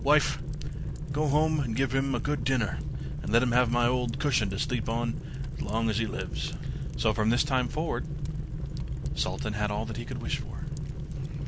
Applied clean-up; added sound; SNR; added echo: none; Fire; 3 dB; none.